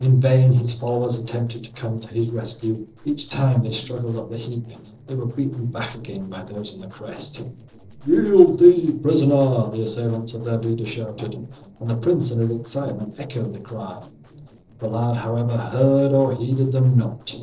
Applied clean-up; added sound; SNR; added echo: neural separator model SepFormer DNS4.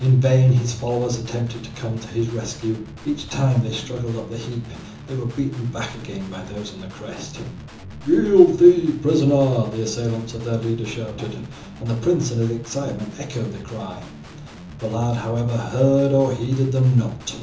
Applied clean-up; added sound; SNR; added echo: none; Guitar; 17 dB; reverberation time 0.7 s.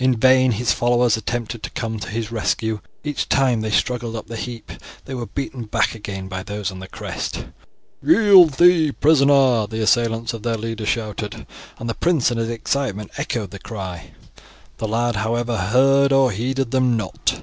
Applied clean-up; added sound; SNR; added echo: none; none; none; none.